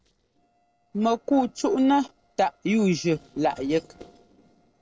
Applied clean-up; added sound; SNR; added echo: neural separator model SepFormer DNS4.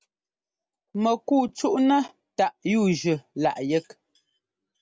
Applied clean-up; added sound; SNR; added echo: none; none; none; none.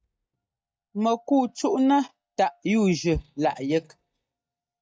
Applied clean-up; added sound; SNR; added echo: neural mask model DeepFilterNet 3.